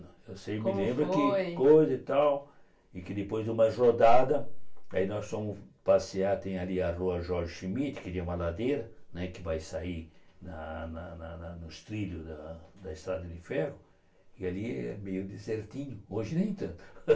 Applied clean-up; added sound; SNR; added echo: none; none; none; reverberation time 0.2 s.